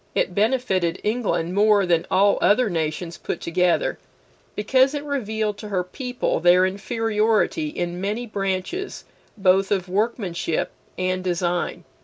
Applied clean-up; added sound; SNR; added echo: none; none; none; none.